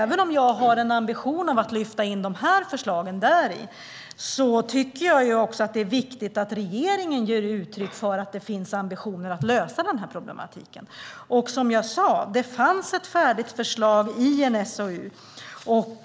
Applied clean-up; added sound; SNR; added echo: none; none; none; none.